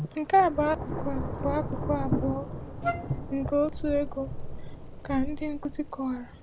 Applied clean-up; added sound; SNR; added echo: none; Wind instrument, woodwind instrument + Thunder / Rain; 3 dB; none.